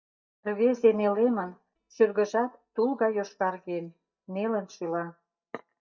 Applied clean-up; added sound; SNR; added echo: neural mask model DeepFilterNet 3.